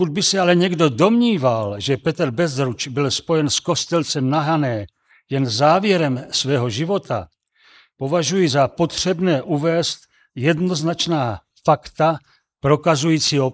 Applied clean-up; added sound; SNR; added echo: neural mask model Resemble Enhance denoiser.